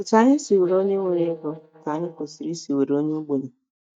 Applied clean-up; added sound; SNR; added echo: neural mask model DeepFilterNet 3.